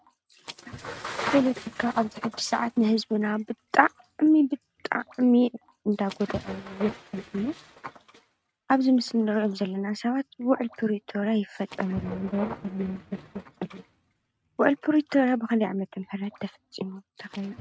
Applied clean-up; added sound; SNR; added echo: neural mask model RNNoise.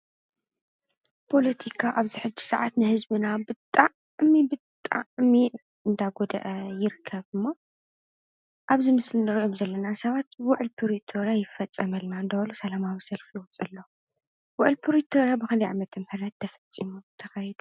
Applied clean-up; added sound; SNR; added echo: none; none; none; none.